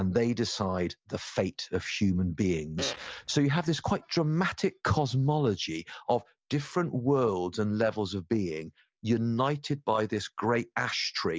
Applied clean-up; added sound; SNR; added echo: none; Fart; 13 dB; none.